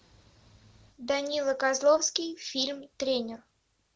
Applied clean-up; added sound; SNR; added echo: none; none; none; none.